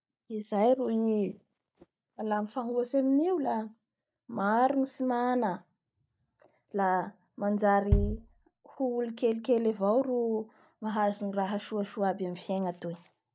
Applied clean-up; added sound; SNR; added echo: none; Bass drum; 3 dB; none.